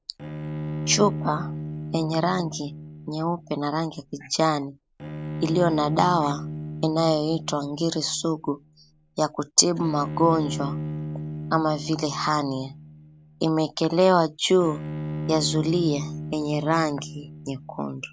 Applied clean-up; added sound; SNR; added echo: none; Bowed string instrument; 9 dB; none.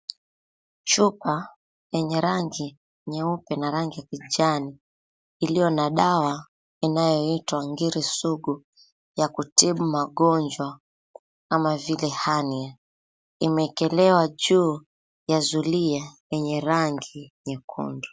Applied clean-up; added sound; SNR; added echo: none; none; none; none.